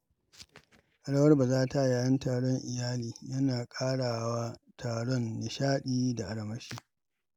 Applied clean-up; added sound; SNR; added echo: none; none; none; none.